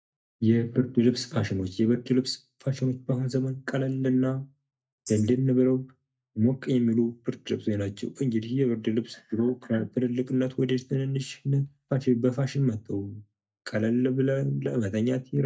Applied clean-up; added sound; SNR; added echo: neural mask model DeepFilterNet 3.